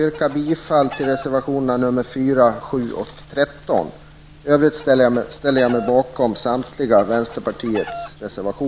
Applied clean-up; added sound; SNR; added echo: none; Chicken, rooster; 16 dB; none.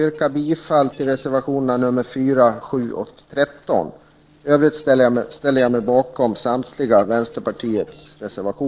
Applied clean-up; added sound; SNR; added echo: neural separator model SepFormer DNS4.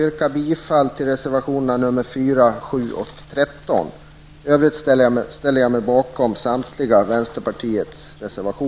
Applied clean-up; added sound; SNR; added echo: none; none; none; none.